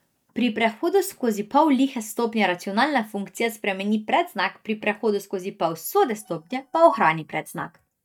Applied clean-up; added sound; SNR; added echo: neural mask model DeepFilterNet 3.